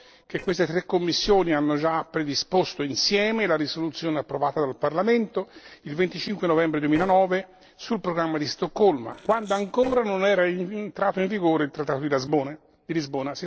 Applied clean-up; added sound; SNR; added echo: neural separator model SepFormer DNS4.